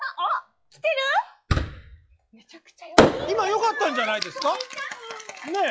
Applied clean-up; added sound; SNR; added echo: classical method log-MMSE.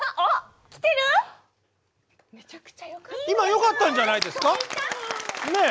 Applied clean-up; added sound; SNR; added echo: none; none; none; none.